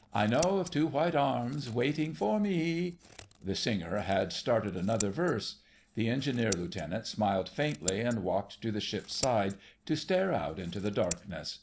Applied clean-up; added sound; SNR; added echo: none; Scissors; 16 dB; none.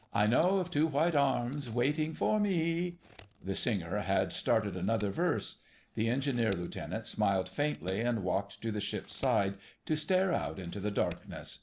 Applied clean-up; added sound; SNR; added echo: neural mask model Resemble Enhance denoiser.